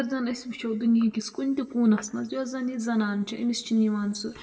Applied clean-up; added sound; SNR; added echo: none; none; none; reverberation time 2.0 s.